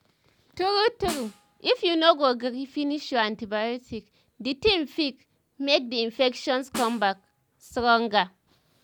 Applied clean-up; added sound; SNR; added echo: none; Snare drum; 15 dB; none.